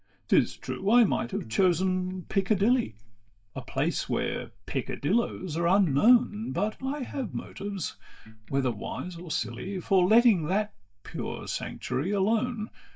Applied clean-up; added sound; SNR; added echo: neural mask model DeepFilterNet 3.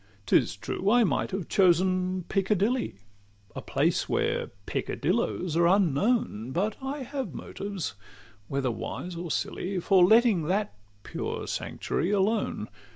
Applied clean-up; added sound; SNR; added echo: none; none; none; none.